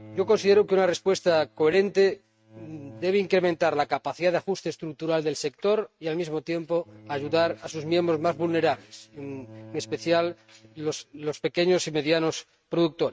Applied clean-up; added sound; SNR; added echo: neural mask model RNNoise.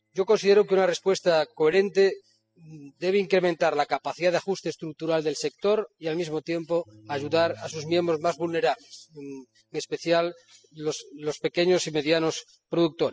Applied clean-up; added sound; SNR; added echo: classical method spectral subtraction.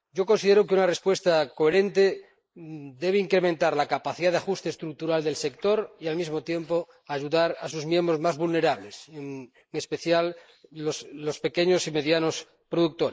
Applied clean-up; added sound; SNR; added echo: neural mask model Resemble Enhance denoiser.